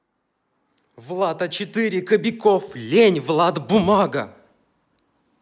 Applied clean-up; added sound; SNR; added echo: none; none; none; none.